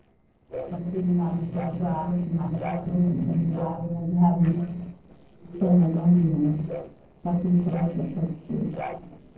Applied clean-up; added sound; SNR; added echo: neural separator model SepFormer DNS4.